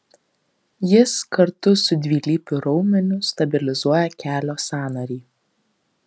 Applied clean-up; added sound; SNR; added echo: none; none; none; none.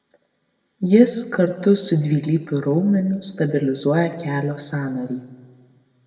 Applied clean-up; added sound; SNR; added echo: none; none; none; reverberation time 1.2 s.